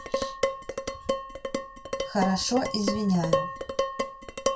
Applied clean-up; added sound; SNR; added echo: none; Dishes, pots, and pans; 0 dB; reverberation time 0.2 s.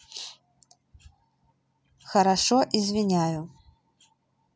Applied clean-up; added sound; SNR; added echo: none; none; none; none.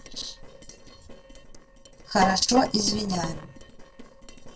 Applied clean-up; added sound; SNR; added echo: neural separator model SepFormer DNS4.